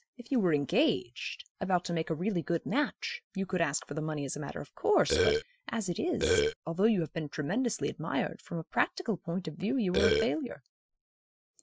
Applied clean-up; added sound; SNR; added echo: classical method Wiener filter.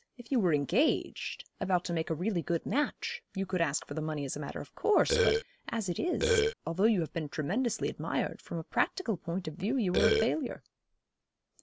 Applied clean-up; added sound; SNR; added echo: none; Burping, eructation; -5 dB; none.